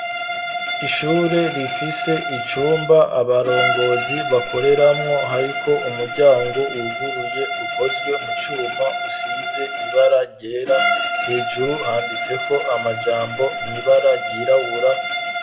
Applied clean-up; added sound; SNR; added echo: none; Bowed string instrument; 5 dB; reverberation time 0.7 s.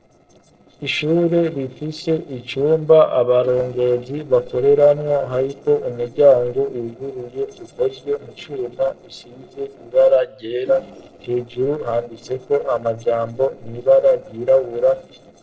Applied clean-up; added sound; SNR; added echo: neural separator model SepFormer DNS4.